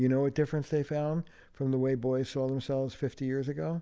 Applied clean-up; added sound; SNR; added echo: none; none; none; none.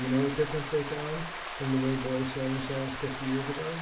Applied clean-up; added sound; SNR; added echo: none; Stream; 7 dB; reverberation time 0.4 s.